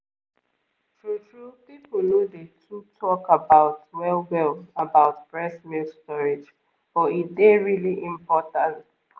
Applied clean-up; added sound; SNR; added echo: none; none; none; none.